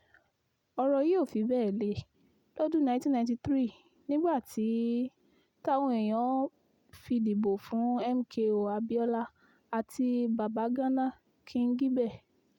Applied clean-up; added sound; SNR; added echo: none; none; none; none.